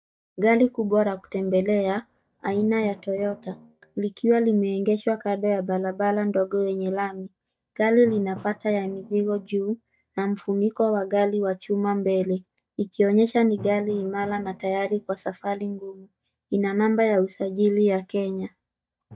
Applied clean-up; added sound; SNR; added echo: neural mask model DeepFilterNet 3.